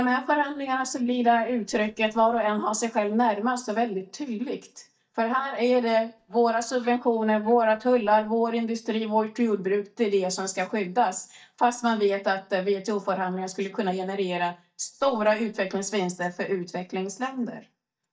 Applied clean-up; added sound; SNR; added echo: neural mask model DeepFilterNet 3.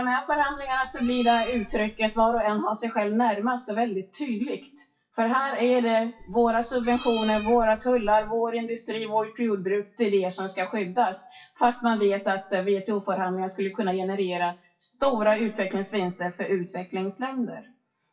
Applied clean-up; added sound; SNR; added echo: classical method WPE with log-MMSE.